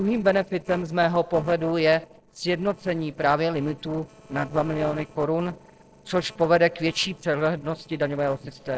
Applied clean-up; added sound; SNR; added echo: neural separator model SepFormer DNS4.